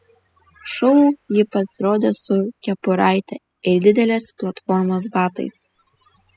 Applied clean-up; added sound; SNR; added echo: classical method spectral subtraction.